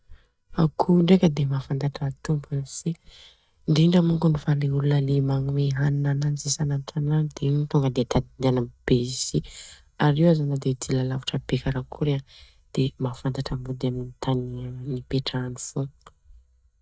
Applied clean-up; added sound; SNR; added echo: neural mask model DeepFilterNet 3.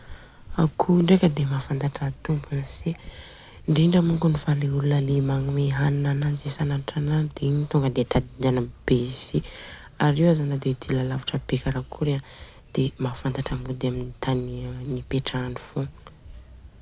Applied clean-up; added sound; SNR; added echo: none; none; none; none.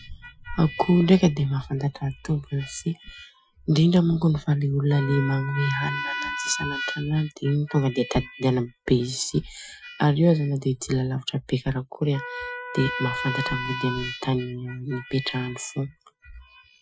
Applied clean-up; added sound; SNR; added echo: classical method Wiener filter.